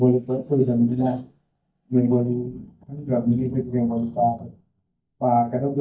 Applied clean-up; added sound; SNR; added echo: neural mask model DeepFilterNet 3.